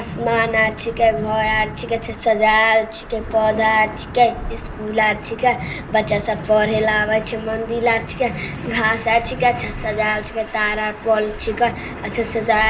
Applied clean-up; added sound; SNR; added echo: none; Thunder / Wind / Rain; 12 dB; reverberation time 0.2 s.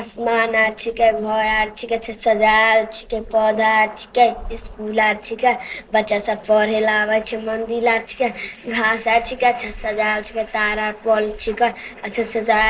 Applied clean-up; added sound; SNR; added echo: neural separator model SepFormer DNS4.